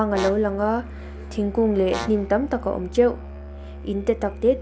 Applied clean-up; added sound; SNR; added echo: none; Musical instrument + Brass instrument; 11 dB; none.